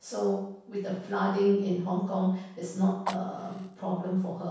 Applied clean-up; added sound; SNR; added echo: none; Fire; 17 dB; reverberation time 0.7 s.